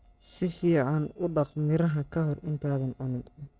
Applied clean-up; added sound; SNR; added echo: neural separator model SepFormer DNS4.